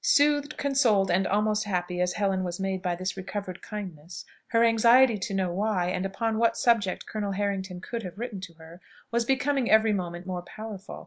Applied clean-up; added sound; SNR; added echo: none; none; none; none.